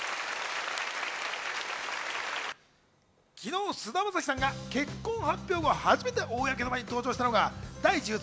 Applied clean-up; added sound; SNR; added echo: none; none; none; none.